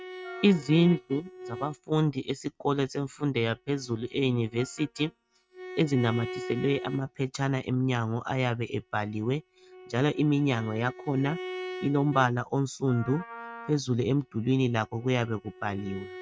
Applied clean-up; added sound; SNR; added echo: neural mask model RNNoise.